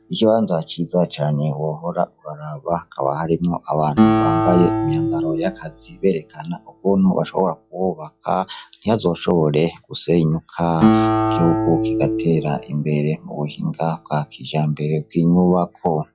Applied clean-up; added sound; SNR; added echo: classical method log-MMSE.